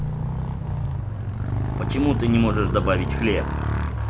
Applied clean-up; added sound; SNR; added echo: none; Motorcycle; -2 dB; none.